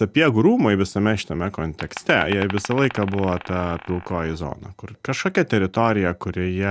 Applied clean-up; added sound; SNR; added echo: none; Glass; 14 dB; none.